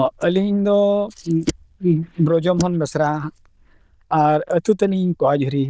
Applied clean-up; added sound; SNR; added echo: neural diffusion model UNIVERSE++.